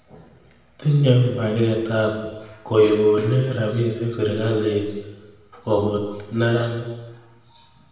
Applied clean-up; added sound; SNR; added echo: none; none; none; reverberation time 1.1 s.